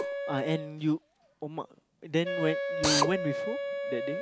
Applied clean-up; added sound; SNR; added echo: none; Wind instrument, woodwind instrument + Drill; 0 dB; none.